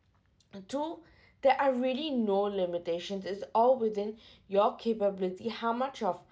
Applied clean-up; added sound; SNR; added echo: none; none; none; none.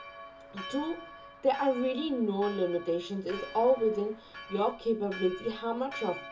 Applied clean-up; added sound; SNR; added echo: none; Church bell; 14 dB; reverberation time 0.2 s.